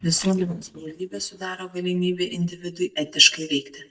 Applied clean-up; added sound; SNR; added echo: neural mask model DeepFilterNet 3.